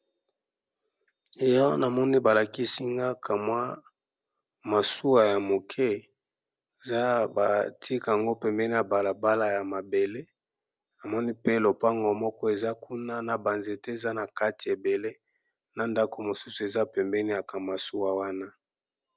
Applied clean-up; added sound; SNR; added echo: none; none; none; none.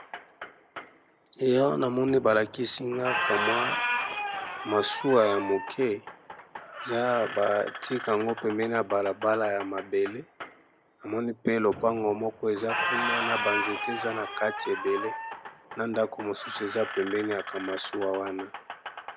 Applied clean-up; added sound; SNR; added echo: none; Squeak; 6 dB; none.